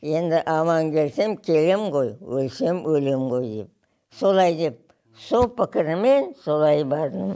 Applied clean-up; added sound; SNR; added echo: none; none; none; none.